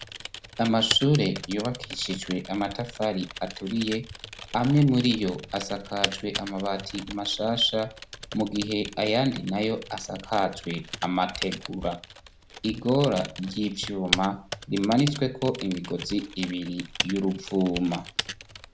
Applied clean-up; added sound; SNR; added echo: none; Typing; 10 dB; none.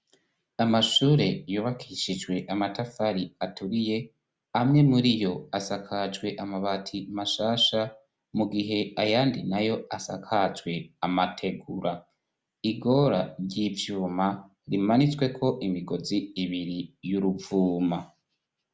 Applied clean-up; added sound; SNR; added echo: none; none; none; none.